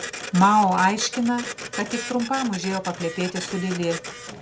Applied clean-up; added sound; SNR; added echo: none; Printer; 11 dB; none.